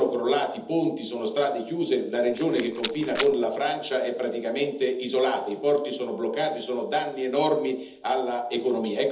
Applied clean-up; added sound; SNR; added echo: none; Rattle; 6 dB; reverberation time 1.2 s.